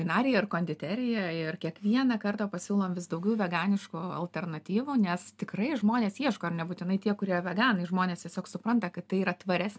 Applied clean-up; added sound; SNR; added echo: none; none; none; none.